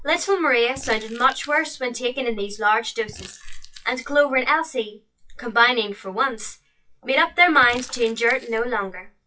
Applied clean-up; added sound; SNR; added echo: classical method WPE with log-MMSE.